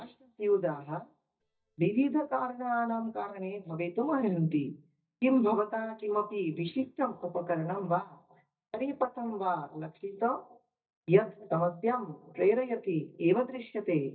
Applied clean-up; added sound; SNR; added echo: neural mask model DeepFilterNet 3.